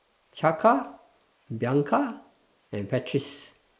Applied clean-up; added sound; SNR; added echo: neural mask model Resemble Enhance denoiser.